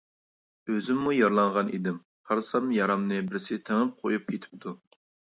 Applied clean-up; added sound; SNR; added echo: none; none; none; none.